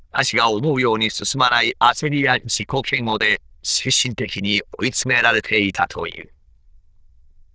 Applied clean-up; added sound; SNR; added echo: neural diffusion model UNIVERSE++.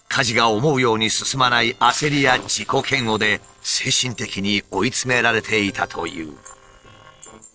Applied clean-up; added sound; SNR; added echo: neural separator model SepFormer DNS4.